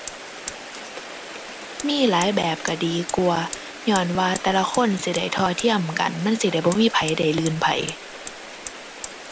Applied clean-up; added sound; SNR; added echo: none; Hammer + Rain; 12 dB; none.